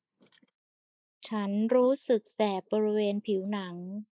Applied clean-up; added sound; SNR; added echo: neural mask model Resemble Enhance denoiser.